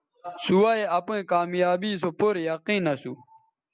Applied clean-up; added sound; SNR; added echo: none; none; none; none.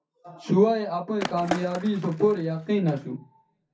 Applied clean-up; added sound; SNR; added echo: none; Skateboard; 10 dB; reverberation time 0.3 s.